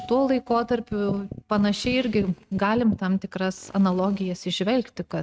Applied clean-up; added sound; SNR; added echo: neural mask model RNNoise.